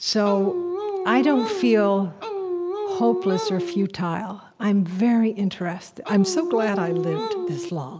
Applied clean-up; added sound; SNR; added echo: none; Dog; 4 dB; none.